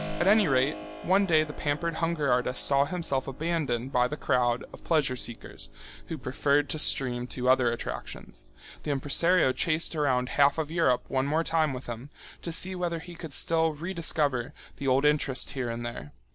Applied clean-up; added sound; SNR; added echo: none; Keyboard (musical); 18 dB; none.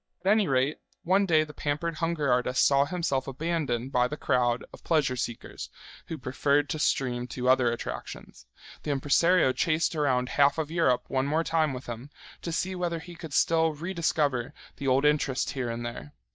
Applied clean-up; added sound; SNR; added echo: neural mask model DeepFilterNet 3.